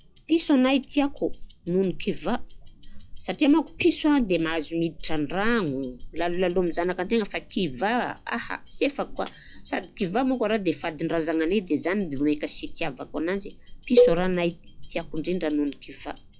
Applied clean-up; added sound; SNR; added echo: classical method log-MMSE.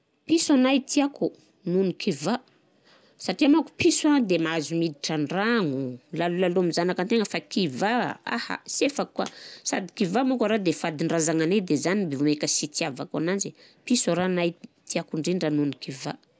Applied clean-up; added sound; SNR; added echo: none; none; none; none.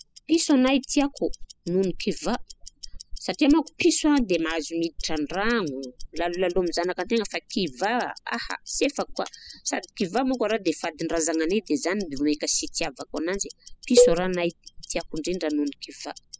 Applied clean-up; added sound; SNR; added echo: classical method spectral subtraction.